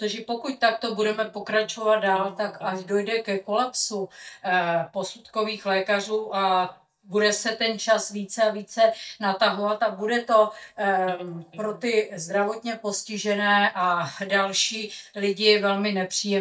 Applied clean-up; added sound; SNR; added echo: neural mask model DeepFilterNet 3.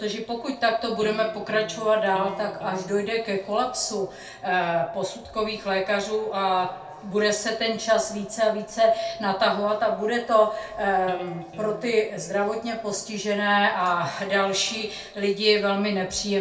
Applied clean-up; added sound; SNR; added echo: none; Electric guitar; 16 dB; reverberation time 0.3 s.